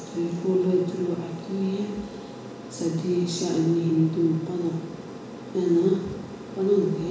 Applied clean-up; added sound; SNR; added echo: none; Aircraft; 13 dB; reverberation time 1.0 s.